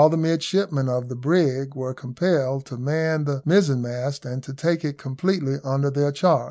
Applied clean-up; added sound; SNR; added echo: none; none; none; none.